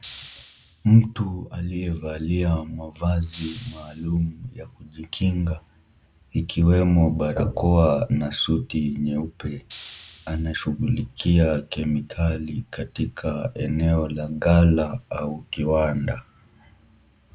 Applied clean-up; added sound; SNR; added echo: none; Hiss; 18 dB; none.